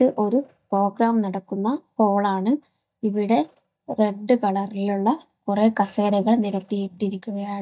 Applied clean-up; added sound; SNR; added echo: neural mask model DeepFilterNet 3.